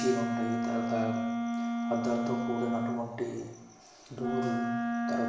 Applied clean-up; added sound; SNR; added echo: none; Wind instrument, woodwind instrument; -3 dB; reverberation time 0.9 s.